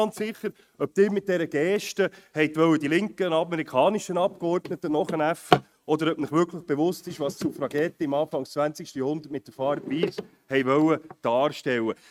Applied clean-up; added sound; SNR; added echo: neural mask model RNNoise.